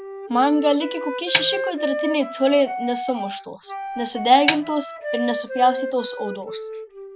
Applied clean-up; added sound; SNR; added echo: none; Wind instrument, woodwind instrument + Snare drum; 6 dB; none.